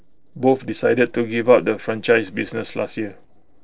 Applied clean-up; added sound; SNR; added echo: neural separator model SepFormer DNS4.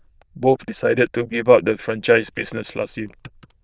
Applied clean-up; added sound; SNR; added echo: neural diffusion model UNIVERSE++.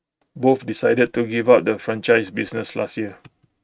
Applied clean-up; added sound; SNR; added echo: neural mask model RNNoise.